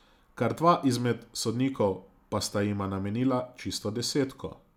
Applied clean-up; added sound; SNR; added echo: none; none; none; none.